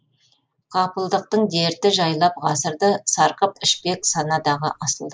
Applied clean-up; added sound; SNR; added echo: neural mask model Resemble Enhance denoiser.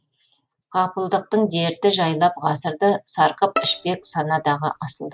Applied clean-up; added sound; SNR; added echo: neural mask model RNNoise.